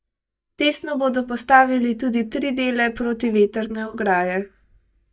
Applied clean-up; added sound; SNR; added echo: neural mask model DeepFilterNet 3.